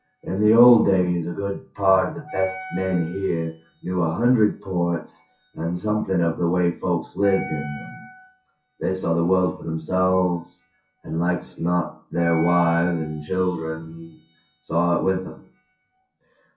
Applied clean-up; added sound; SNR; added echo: classical method WPE with log-MMSE.